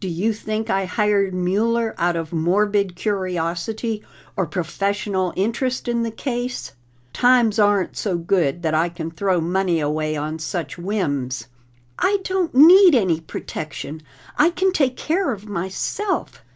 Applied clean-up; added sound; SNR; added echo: none; none; none; none.